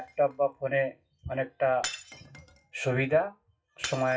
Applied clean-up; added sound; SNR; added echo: classical method WPE with log-MMSE.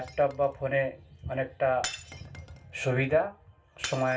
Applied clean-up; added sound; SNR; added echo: none; Shatter; 15 dB; reverberation time 0.2 s.